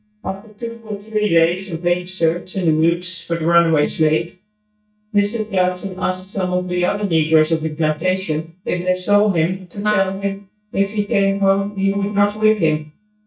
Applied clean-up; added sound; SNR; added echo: neural mask model DeepFilterNet 3.